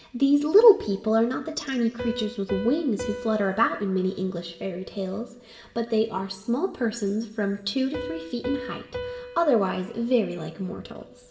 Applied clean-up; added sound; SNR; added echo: none; Piano; 15 dB; reverberation time 1.8 s.